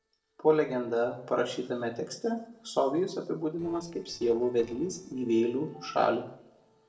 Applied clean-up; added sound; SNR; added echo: neural separator model SepFormer DNS4.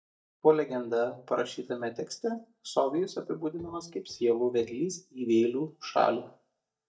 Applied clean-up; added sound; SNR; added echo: neural mask model DeepFilterNet 3.